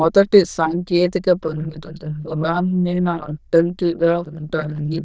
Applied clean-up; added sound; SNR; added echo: neural diffusion model UNIVERSE++.